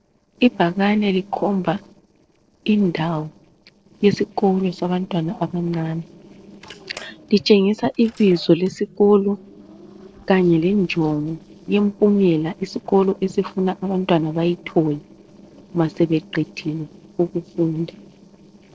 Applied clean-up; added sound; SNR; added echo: neural separator model SepFormer DNS4.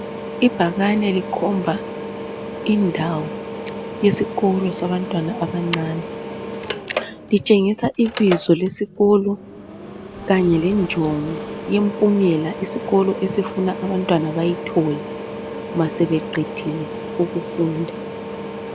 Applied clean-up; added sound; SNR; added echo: none; Mechanical fan; 9 dB; none.